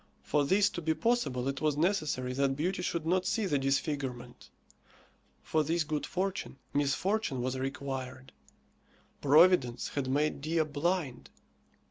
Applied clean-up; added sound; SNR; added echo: none; none; none; none.